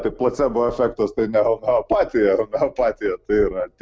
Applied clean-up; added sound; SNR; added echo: none; none; none; none.